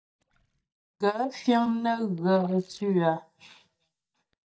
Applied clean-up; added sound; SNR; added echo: neural mask model DeepFilterNet 3.